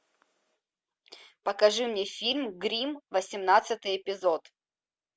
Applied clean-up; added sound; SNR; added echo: none; none; none; none.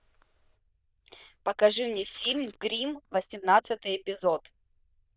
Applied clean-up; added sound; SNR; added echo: neural diffusion model UNIVERSE++.